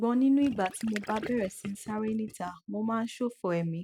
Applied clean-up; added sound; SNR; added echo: none; Gurgling; 15 dB; none.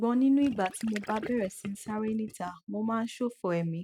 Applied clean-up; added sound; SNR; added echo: neural mask model RNNoise.